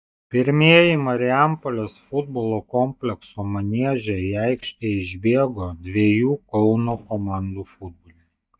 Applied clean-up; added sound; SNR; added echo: neural mask model DeepFilterNet 3.